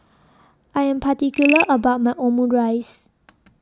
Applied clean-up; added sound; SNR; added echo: none; Frog; 8 dB; none.